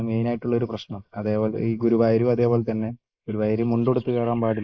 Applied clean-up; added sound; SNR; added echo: neural mask model Resemble Enhance denoiser.